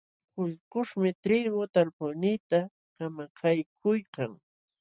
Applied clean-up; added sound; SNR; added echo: none; none; none; none.